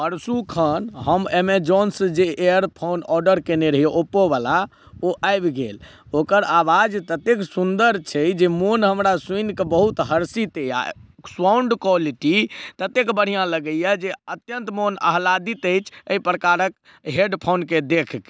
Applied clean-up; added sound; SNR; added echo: none; none; none; none.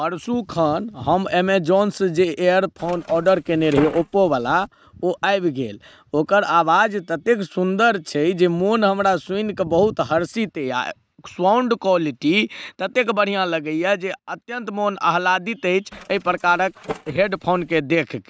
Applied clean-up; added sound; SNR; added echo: neural mask model RNNoise.